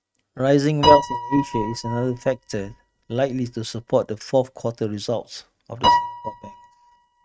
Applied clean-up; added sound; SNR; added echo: neural mask model RNNoise.